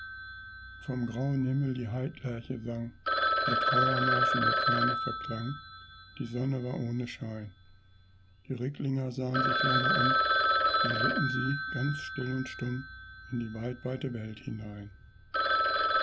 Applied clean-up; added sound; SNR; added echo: none; Telephone; -3 dB; none.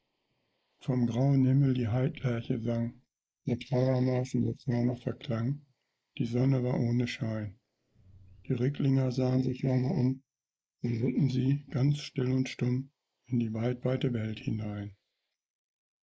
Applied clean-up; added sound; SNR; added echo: neural mask model Resemble Enhance denoiser.